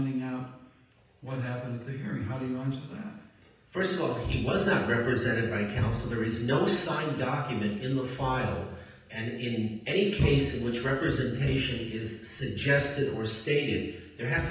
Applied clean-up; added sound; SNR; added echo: none; none; none; reverberation time 0.9 s.